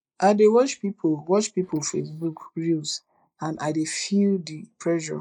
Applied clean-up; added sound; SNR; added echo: neural mask model Resemble Enhance denoiser.